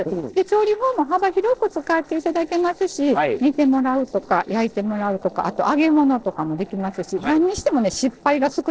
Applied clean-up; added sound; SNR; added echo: neural separator model SepFormer DNS4.